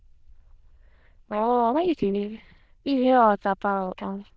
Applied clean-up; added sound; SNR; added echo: neural diffusion model UNIVERSE++.